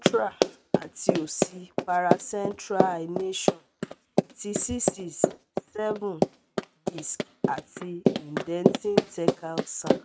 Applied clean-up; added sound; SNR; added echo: neural mask model RNNoise.